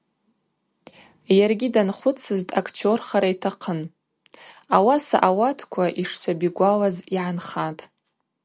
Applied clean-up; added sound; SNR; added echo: none; none; none; none.